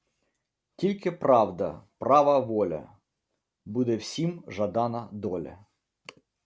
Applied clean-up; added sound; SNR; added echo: none; none; none; none.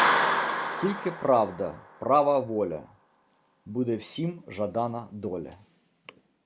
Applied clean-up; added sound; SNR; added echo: none; Clapping; 3 dB; none.